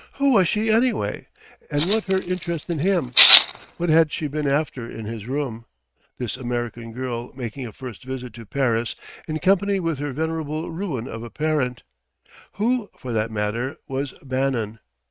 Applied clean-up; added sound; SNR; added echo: neural mask model RNNoise.